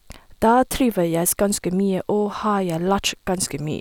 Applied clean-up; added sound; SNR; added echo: none; none; none; none.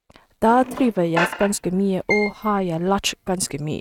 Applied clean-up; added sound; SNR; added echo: neural mask model RNNoise.